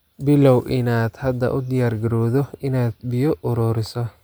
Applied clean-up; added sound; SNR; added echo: none; none; none; none.